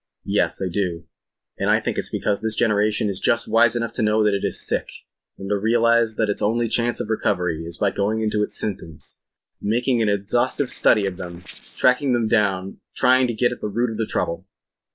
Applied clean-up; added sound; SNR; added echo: neural separator model SepFormer DNS4.